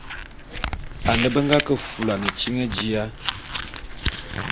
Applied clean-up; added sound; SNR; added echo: none; Crumpling, crinkling; 4 dB; none.